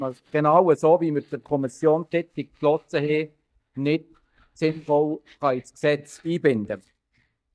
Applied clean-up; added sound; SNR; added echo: neural mask model DeepFilterNet 3.